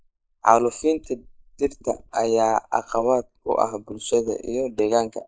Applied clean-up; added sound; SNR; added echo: neural mask model Resemble Enhance denoiser.